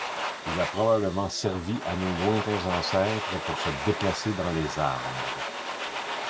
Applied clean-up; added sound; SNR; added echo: none; Domestic sounds, home sounds; 5 dB; none.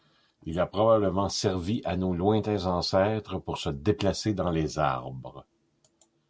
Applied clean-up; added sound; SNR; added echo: none; none; none; none.